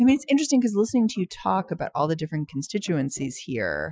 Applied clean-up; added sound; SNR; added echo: classical method Wiener filter.